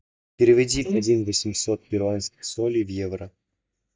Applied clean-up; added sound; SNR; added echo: neural mask model DeepFilterNet 3.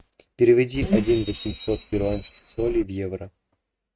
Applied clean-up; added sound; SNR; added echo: neural mask model RNNoise.